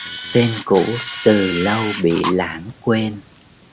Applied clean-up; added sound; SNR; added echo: none; Camera; 11 dB; none.